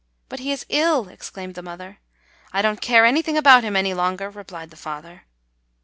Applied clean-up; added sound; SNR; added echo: none; none; none; none.